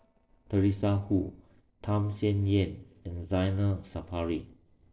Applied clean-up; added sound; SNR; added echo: neural separator model SepFormer DNS4.